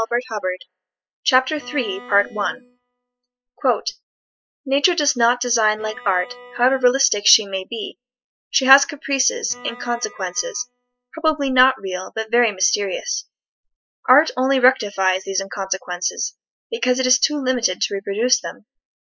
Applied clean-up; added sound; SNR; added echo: classical method spectral subtraction.